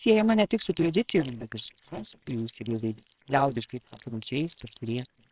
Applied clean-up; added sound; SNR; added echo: neural separator model SepFormer WHAMR!.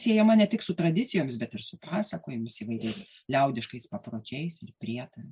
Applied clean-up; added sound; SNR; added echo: none; none; none; none.